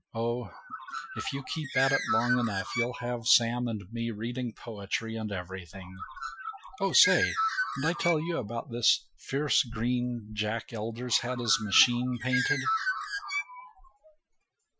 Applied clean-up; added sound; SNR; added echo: classical method Wiener filter.